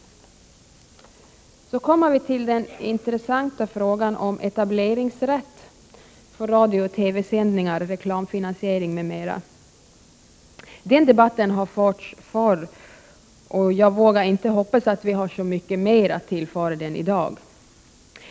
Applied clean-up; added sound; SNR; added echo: none; none; none; none.